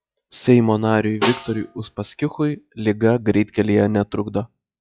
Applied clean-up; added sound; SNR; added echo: classical method log-MMSE.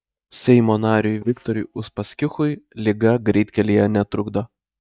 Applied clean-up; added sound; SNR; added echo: neural mask model DeepFilterNet 3.